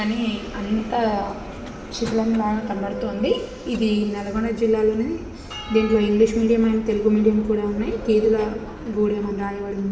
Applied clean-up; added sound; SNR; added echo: none; Bell; 13 dB; reverberation time 1.1 s.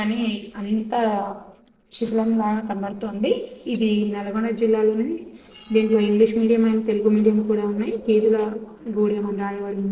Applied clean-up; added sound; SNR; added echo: neural separator model SepFormer DNS4.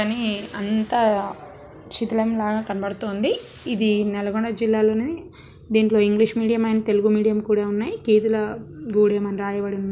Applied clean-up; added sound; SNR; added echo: none; none; none; none.